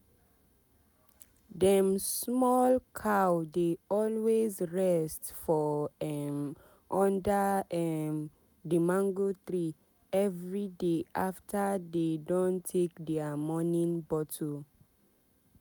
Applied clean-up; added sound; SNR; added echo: none; none; none; none.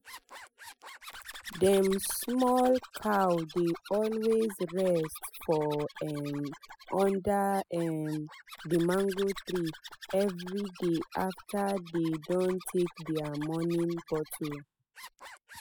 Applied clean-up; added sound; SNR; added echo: classical method spectral subtraction.